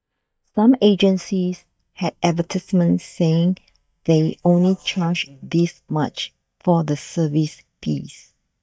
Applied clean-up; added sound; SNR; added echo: neural mask model DeepFilterNet 3.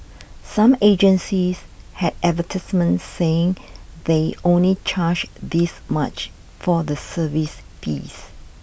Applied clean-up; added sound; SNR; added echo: none; none; none; none.